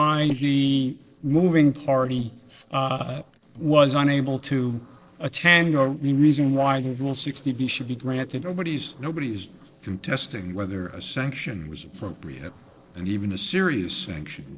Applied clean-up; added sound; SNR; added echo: neural separator model SepFormer DNS4.